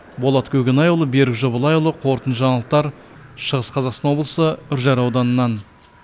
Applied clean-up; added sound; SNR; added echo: none; none; none; none.